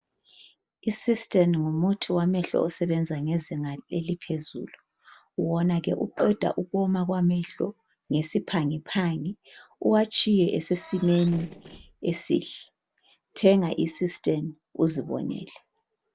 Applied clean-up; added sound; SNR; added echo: neural separator model SepFormer DNS4.